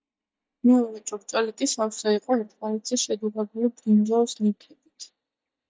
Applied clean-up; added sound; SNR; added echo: neural mask model DeepFilterNet 3.